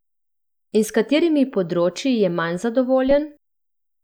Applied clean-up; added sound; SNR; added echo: none; none; none; none.